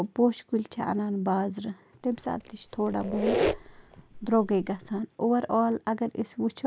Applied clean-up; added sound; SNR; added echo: none; Squeak; 5 dB; none.